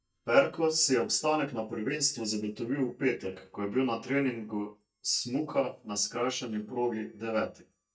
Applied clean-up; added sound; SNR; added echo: neural mask model DeepFilterNet 3.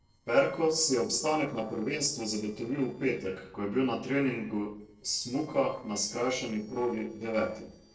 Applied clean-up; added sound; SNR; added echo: neural separator model SepFormer DNS4.